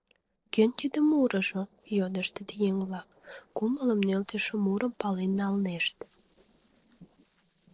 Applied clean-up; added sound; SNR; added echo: neural separator model SepFormer DNS4.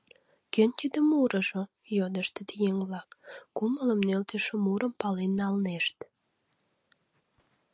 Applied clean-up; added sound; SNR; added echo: none; none; none; none.